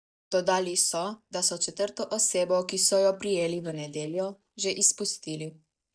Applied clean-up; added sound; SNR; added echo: neural mask model DeepFilterNet 3.